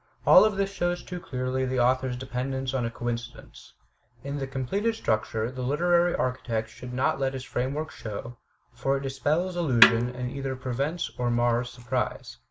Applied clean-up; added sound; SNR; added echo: none; Snare drum; 1 dB; none.